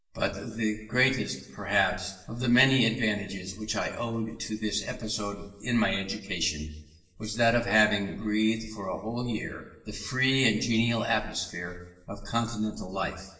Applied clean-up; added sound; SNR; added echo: none; none; none; reverberation time 0.9 s.